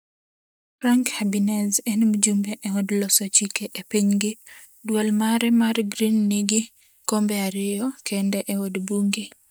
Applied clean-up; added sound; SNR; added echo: neural mask model DeepFilterNet 3.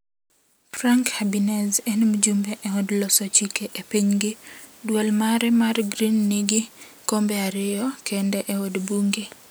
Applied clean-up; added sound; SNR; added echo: none; none; none; none.